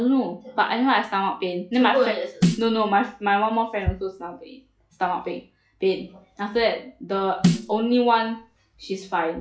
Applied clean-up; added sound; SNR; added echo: classical method log-MMSE.